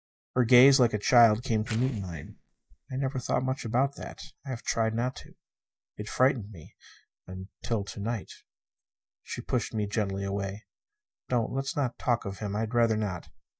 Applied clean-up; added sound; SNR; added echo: neural mask model DeepFilterNet 3.